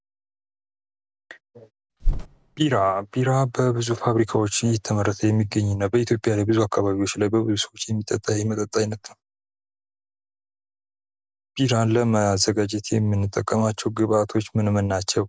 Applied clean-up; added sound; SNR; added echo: none; Bird; 6 dB; none.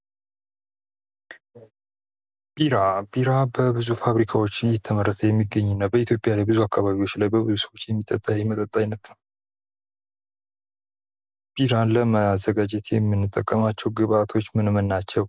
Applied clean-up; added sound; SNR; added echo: none; none; none; none.